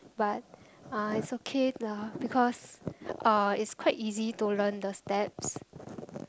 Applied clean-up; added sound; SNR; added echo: none; none; none; none.